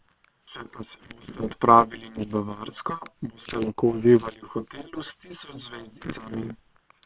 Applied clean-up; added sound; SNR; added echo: neural separator model SepFormer WHAM!.